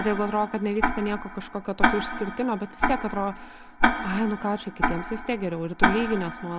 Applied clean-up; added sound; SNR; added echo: none; Tick-tock; -1 dB; none.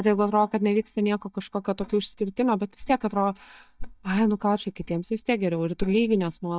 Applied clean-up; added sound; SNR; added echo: neural mask model DeepFilterNet 3.